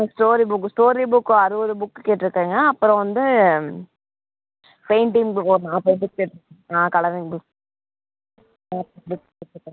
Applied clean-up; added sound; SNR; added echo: none; none; none; none.